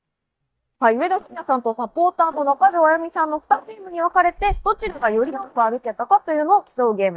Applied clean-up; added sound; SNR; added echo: neural mask model DeepFilterNet 3.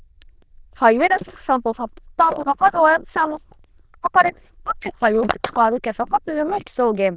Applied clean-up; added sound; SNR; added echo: neural diffusion model UNIVERSE++.